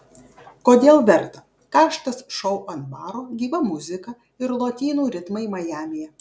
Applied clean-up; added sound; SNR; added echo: none; none; none; none.